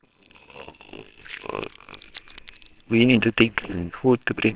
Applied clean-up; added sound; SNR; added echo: neural separator model SepFormer WHAMR!.